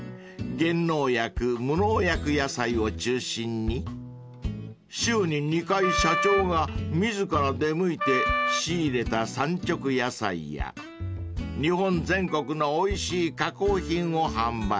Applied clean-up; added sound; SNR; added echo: none; Wind instrument, woodwind instrument; 2 dB; none.